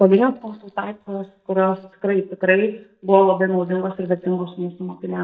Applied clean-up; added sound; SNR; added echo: neural mask model DeepFilterNet 3.